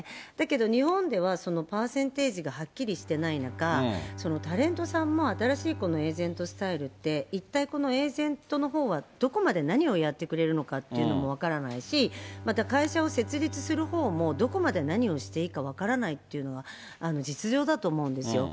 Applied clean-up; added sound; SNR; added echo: none; Bowed string instrument; 15 dB; none.